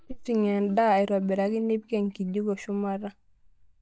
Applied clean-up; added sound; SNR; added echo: neural mask model DeepFilterNet 3.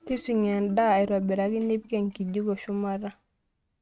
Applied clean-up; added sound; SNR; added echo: neural mask model RNNoise.